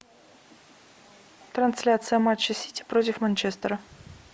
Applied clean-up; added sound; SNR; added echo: none; none; none; none.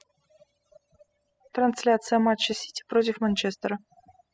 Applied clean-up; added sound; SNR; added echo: classical method spectral subtraction.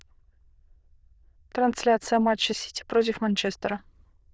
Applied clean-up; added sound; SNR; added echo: neural diffusion model UNIVERSE++.